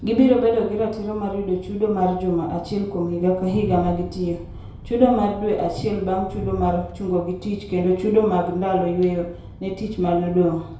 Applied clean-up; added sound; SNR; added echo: none; Train; 15 dB; reverberation time 0.5 s.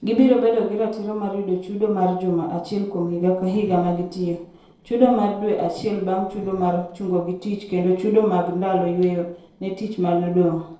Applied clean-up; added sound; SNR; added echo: neural separator model SepFormer DNS4.